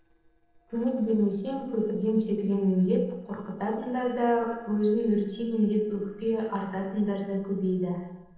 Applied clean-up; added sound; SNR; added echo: neural separator model SepFormer DNS4.